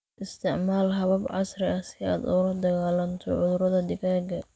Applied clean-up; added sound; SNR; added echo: none; none; none; none.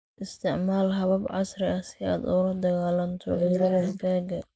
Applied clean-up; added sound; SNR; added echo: neural mask model Resemble Enhance denoiser.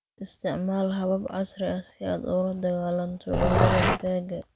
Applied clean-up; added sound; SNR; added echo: none; Growling; -4 dB; none.